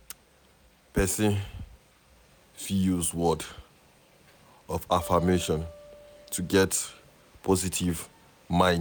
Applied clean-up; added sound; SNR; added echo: none; Acoustic guitar; 20 dB; none.